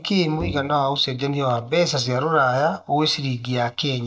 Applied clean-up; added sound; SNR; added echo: neural mask model DeepFilterNet 3.